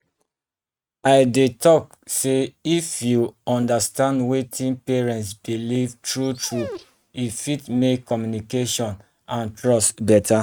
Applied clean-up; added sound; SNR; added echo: neural mask model RNNoise.